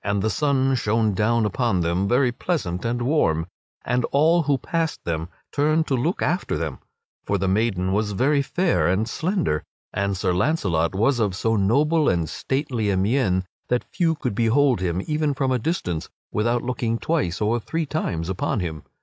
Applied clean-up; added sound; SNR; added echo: none; none; none; none.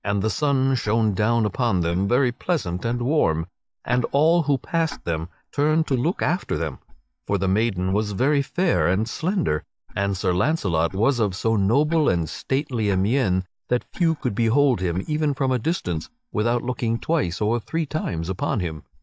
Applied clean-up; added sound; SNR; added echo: neural mask model DeepFilterNet 3.